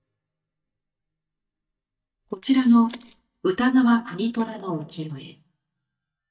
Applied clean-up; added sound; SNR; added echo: neural mask model DeepFilterNet 3.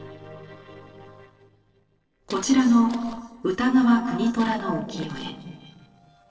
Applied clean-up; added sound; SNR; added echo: neural separator model SepFormer DNS4.